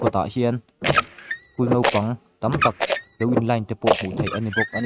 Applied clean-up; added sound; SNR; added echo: neural mask model RNNoise.